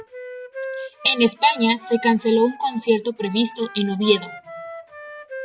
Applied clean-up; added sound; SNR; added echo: none; Wind instrument, woodwind instrument; 14 dB; none.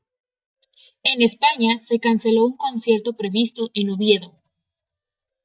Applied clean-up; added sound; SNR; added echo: neural mask model DeepFilterNet 3.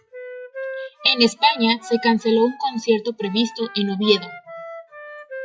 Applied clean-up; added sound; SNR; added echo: classical method log-MMSE.